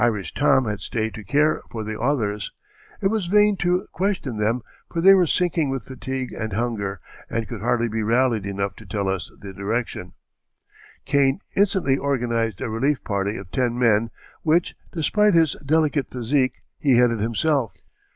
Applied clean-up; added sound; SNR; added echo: none; none; none; none.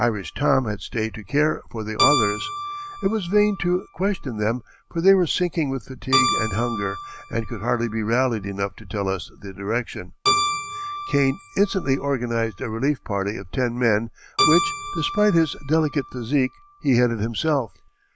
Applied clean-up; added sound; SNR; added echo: none; Keyboard (musical); 7 dB; none.